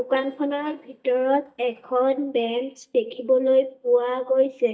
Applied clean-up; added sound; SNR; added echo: neural mask model DeepFilterNet 3.